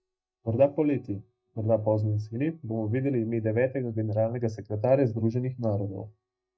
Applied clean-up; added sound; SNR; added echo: neural mask model DeepFilterNet 3.